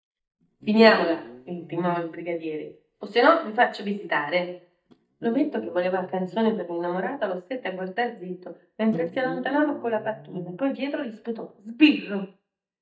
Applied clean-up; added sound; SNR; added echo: neural mask model DeepFilterNet 3.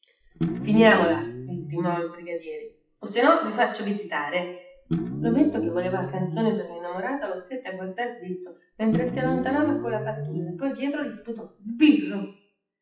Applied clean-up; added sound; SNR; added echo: classical method WPE with log-MMSE.